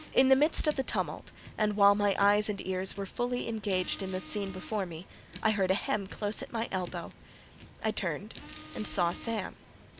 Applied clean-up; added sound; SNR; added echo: none; Car; 18 dB; none.